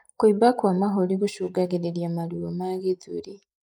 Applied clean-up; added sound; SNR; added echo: neural mask model Resemble Enhance denoiser.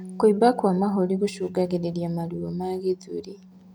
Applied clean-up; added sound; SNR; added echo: none; Bass guitar; 18 dB; none.